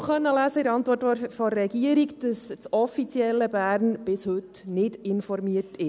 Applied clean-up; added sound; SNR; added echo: none; none; none; none.